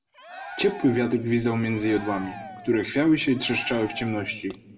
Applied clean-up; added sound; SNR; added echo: none; Cheering; 16 dB; reverberation time 0.7 s.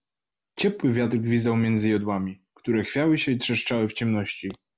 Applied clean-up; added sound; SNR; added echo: none; none; none; none.